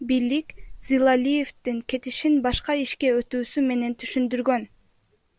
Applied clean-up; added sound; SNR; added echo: none; none; none; none.